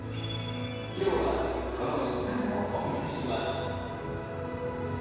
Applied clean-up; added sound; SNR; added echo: none; Accelerating, revving, vroom / Car; 20 dB; reverberation time 2.2 s.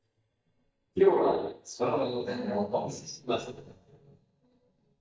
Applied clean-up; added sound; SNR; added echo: neural mask model DeepFilterNet 3.